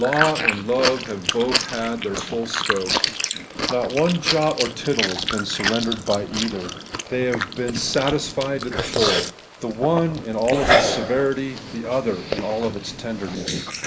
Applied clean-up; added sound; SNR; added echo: neural mask model Resemble Enhance denoiser.